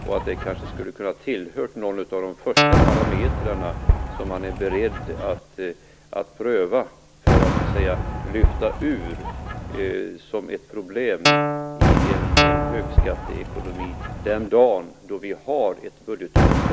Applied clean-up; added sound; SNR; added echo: none; Fireworks + Guitar; -4 dB; none.